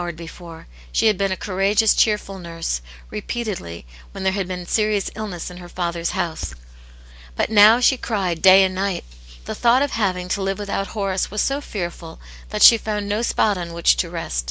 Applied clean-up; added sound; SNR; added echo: none; none; none; none.